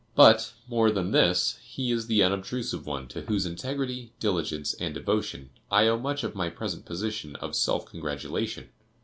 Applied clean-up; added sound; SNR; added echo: none; none; none; none.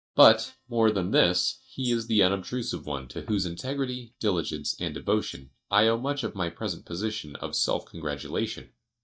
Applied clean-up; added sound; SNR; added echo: neural mask model DeepFilterNet 3.